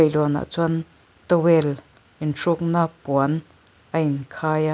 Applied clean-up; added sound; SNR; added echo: none; none; none; none.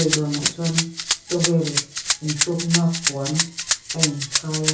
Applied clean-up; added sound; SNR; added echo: none; Rattle (instrument); 0 dB; reverberation time 0.6 s.